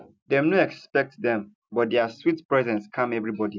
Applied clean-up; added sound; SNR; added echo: none; none; none; none.